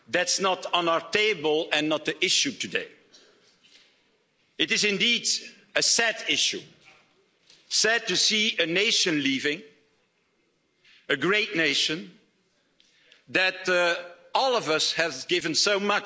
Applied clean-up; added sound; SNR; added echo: none; none; none; none.